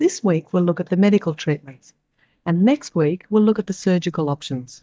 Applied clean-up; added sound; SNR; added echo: neural mask model DeepFilterNet 3.